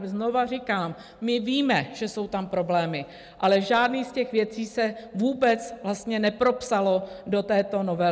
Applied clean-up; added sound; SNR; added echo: none; none; none; none.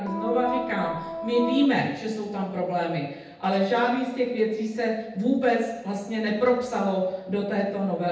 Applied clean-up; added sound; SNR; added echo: none; Organ; 5 dB; reverberation time 0.8 s.